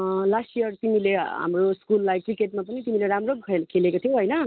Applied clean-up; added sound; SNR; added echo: none; none; none; none.